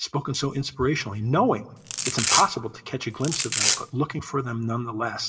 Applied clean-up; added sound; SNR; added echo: none; Domestic sounds, home sounds; 0 dB; reverberation time 0.9 s.